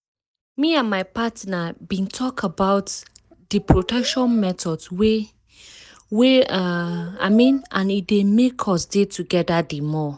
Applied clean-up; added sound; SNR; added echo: neural mask model DeepFilterNet 3.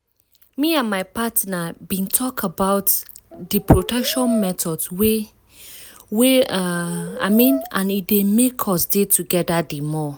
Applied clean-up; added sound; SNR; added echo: none; Brass instrument; 12 dB; none.